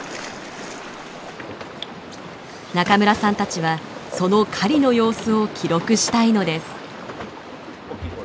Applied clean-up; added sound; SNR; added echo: none; none; none; none.